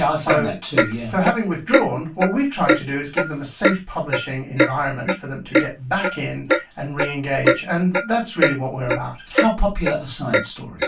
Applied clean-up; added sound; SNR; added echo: none; Clock; 0 dB; reverberation time 0.2 s.